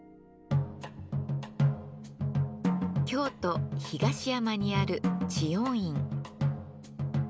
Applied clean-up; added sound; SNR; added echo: none; none; none; none.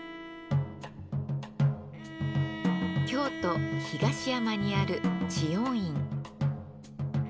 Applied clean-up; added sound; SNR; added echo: none; Bowed string instrument; 11 dB; none.